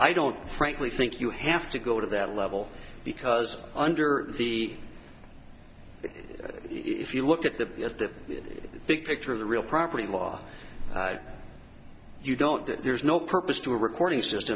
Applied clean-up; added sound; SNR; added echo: none; none; none; none.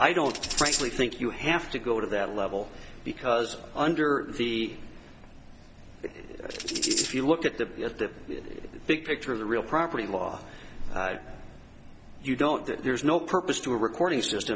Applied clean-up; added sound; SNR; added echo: none; Tambourine; 2 dB; none.